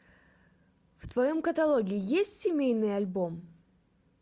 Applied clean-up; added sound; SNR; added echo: none; none; none; none.